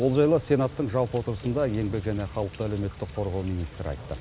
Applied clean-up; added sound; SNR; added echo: none; Rain; 15 dB; none.